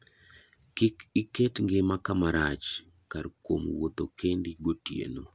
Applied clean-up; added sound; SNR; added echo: none; none; none; none.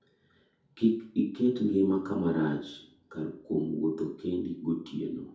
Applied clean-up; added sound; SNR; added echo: none; none; none; reverberation time 0.5 s.